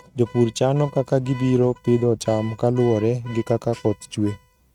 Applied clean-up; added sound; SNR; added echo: neural mask model RNNoise.